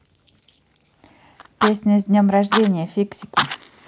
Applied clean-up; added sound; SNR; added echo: neural mask model Resemble Enhance denoiser.